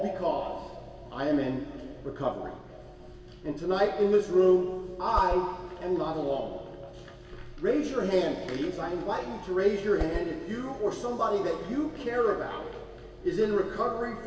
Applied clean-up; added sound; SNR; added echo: none; Whoosh, swoosh, swish; 5 dB; reverberation time 2.2 s.